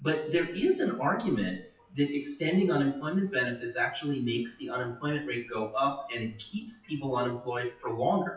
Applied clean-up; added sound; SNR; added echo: classical method WPE with log-MMSE.